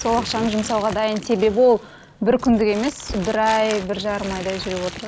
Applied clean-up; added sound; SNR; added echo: none; Crumpling, crinkling; 14 dB; none.